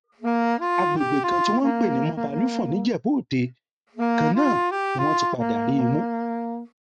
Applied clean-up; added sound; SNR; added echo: neural mask model RNNoise.